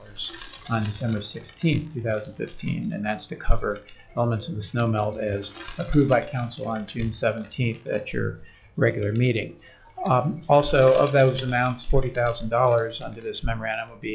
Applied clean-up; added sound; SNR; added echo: classical method log-MMSE.